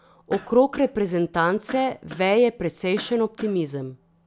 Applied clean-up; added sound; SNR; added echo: none; Cough; 20 dB; none.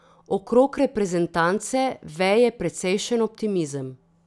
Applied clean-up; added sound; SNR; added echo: none; none; none; none.